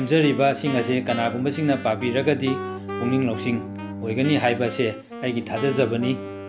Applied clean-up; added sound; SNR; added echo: none; Wind instrument, woodwind instrument + Bowed string instrument; 9 dB; none.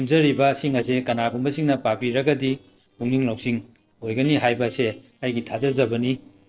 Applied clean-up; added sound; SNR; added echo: neural separator model SepFormer DNS4.